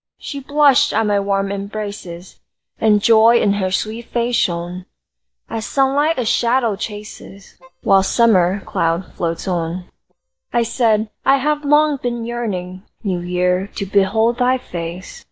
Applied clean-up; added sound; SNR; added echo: neural mask model DeepFilterNet 3.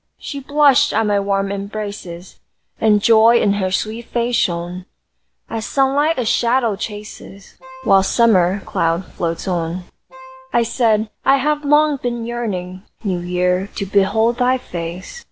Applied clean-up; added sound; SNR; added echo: none; Wind instrument, woodwind instrument; 20 dB; none.